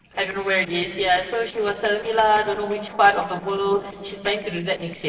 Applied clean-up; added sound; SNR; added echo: neural separator model SepFormer DNS4.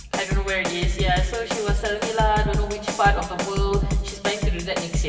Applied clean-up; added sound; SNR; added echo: none; Drum kit; -1 dB; reverberation time 2.4 s.